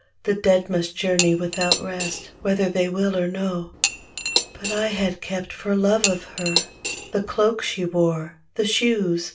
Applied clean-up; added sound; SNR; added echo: none; Cutlery, silverware / Dishes, pots, and pans; 3 dB; reverberation time 0.2 s.